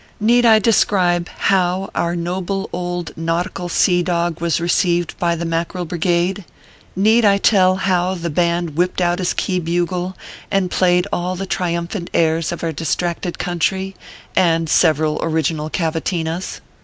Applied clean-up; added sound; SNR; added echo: none; none; none; none.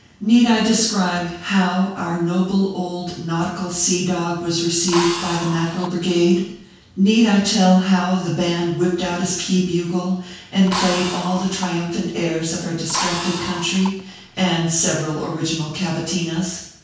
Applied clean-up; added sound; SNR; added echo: none; Drill; 9 dB; reverberation time 0.6 s.